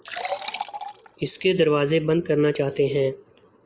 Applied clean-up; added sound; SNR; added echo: none; Liquid; 14 dB; none.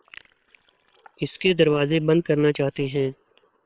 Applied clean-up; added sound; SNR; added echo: neural separator model SepFormer WHAM!.